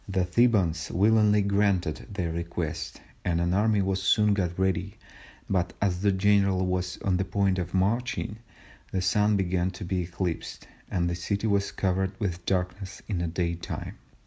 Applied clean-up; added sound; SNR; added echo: none; none; none; none.